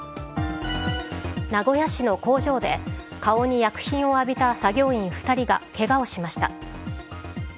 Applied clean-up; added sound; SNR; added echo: none; none; none; none.